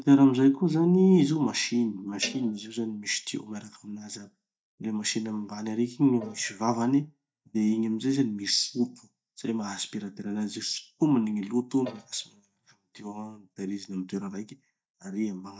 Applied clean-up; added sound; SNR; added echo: neural mask model DeepFilterNet 3.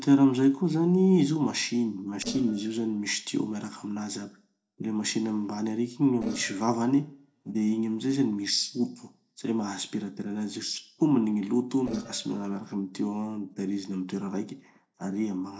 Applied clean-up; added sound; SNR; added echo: neural separator model SepFormer DNS4.